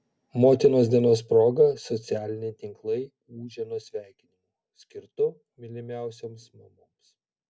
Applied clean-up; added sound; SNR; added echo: none; none; none; none.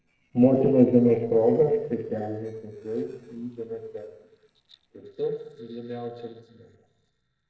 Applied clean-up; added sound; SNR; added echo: neural separator model SepFormer DNS4.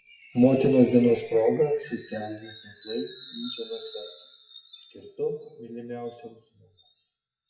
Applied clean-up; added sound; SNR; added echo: classical method WPE with log-MMSE.